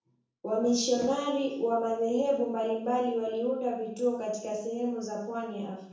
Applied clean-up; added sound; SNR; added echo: none; none; none; reverberation time 0.7 s.